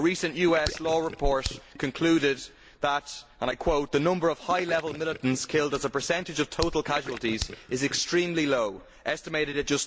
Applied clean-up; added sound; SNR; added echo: none; Fire + Gurgling / Liquid; 14 dB; none.